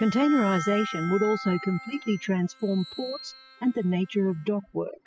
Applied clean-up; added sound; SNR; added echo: classical method spectral subtraction.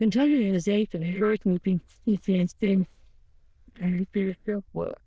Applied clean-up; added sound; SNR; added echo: neural diffusion model UNIVERSE++.